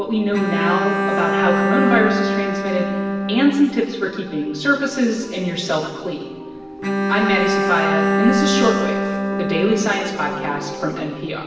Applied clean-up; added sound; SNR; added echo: none; Bowed string instrument; 1 dB; reverberation time 1.2 s.